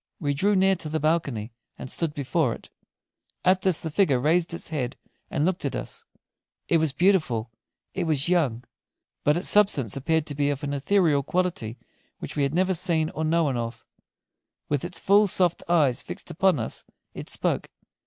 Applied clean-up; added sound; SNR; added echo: none; none; none; none.